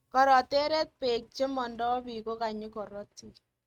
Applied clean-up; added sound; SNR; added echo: neural mask model RNNoise.